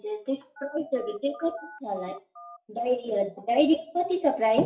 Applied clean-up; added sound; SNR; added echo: classical method WPE with log-MMSE.